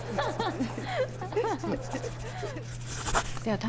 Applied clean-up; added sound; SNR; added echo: none; Writing; 3 dB; none.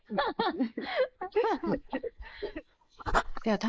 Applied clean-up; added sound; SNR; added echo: neural mask model Resemble Enhance denoiser.